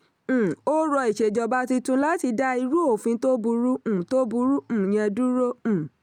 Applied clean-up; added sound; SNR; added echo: none; none; none; none.